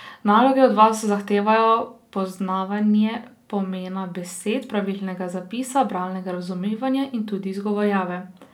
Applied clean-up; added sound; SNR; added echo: none; none; none; none.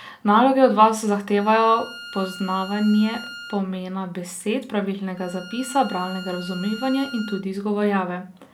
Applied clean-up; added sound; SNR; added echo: none; Bowed string instrument; 17 dB; none.